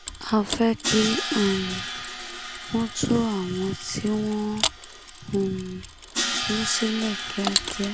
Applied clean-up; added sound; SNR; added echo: none; Mechanisms + Crash cymbal; 4 dB; none.